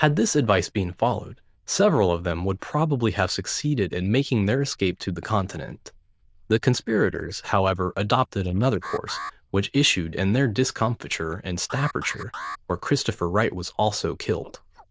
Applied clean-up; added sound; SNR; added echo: neural diffusion model UNIVERSE++.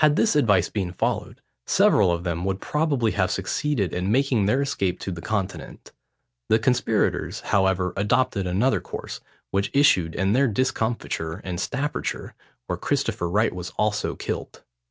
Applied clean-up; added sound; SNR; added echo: none; none; none; none.